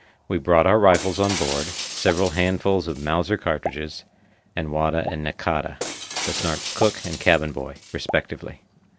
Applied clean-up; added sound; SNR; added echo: none; Explosion + Shatter; 10 dB; none.